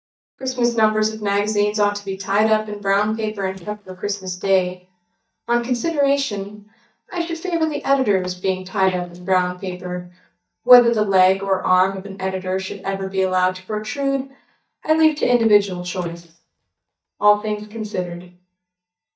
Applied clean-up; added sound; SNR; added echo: neural mask model DeepFilterNet 3.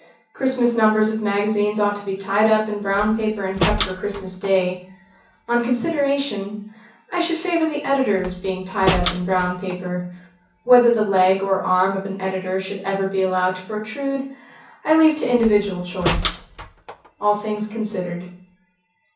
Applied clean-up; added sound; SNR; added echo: none; Slam; 8 dB; reverberation time 0.6 s.